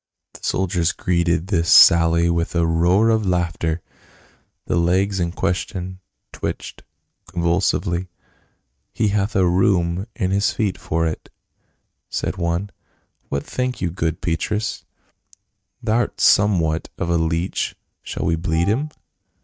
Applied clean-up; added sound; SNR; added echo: neural mask model RNNoise.